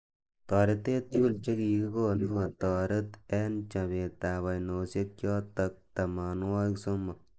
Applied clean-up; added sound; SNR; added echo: neural mask model Resemble Enhance denoiser.